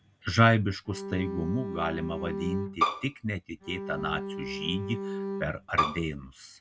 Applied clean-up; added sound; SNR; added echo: none; Bowed string instrument + Bowed string instrument; 3 dB; none.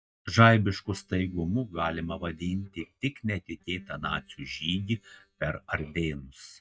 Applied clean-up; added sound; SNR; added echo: neural mask model DeepFilterNet 3.